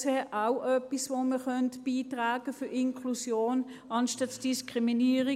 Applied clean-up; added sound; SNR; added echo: none; none; none; none.